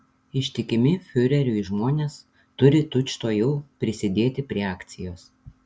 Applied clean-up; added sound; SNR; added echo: none; none; none; none.